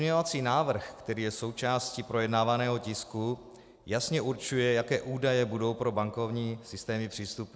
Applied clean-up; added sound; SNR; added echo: none; none; none; none.